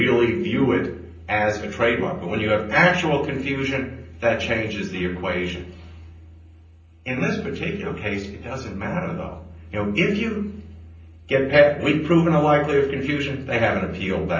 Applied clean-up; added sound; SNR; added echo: none; none; none; reverberation time 0.6 s.